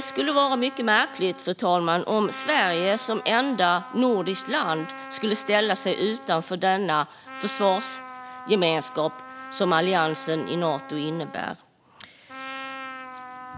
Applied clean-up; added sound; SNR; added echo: none; Trumpet; 14 dB; none.